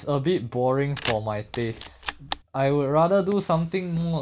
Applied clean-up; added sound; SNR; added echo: none; Camera; 8 dB; none.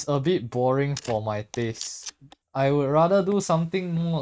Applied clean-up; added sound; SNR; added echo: neural mask model RNNoise.